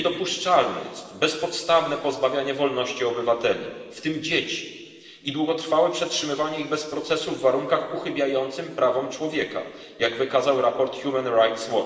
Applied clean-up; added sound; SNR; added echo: none; none; none; reverberation time 2.0 s.